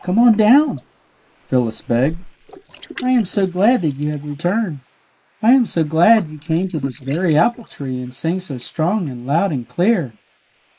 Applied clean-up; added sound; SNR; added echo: neural mask model Resemble Enhance denoiser.